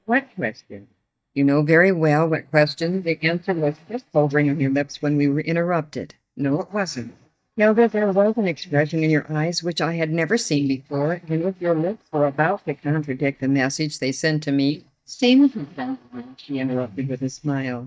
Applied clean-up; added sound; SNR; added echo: neural mask model DeepFilterNet 3.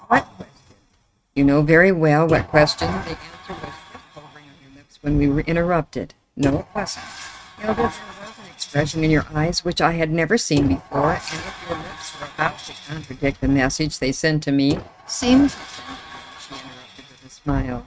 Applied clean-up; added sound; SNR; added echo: neural mask model RNNoise.